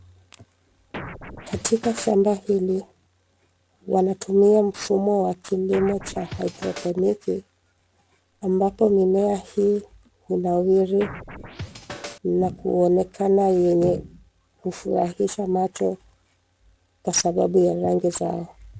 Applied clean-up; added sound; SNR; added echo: none; Scratching (performance technique); 13 dB; none.